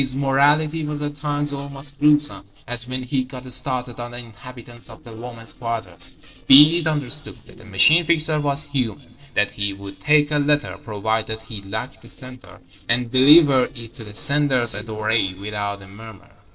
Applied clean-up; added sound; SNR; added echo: neural separator model SepFormer DNS4.